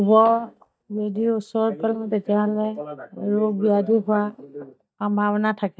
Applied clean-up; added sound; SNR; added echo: neural mask model DeepFilterNet 3.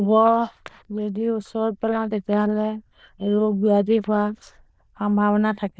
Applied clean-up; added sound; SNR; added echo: neural diffusion model UNIVERSE++.